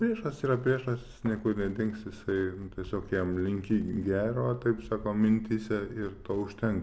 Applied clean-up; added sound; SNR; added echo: none; none; none; none.